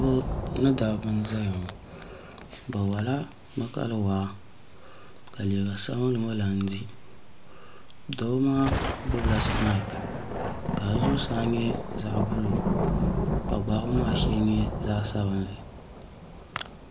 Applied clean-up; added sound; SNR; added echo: none; Thunder; 2 dB; none.